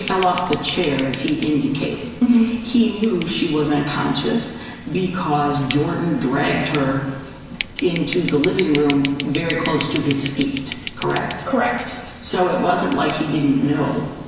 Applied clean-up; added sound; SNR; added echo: none; Scissors; 15 dB; reverberation time 1.2 s.